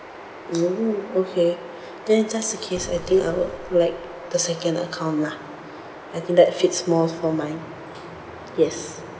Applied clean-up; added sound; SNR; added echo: none; Boom; 17 dB; none.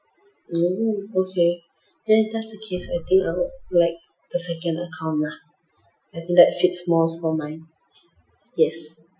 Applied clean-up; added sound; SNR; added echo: classical method Wiener filter.